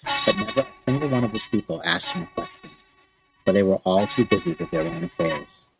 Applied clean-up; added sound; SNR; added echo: neural mask model RNNoise.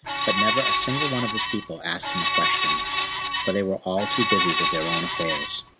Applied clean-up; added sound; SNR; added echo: none; Screech; -3 dB; none.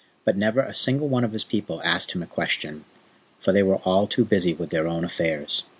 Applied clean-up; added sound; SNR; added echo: none; none; none; none.